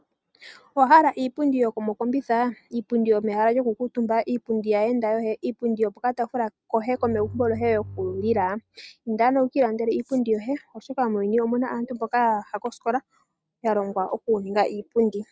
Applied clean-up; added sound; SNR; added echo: neural mask model RNNoise.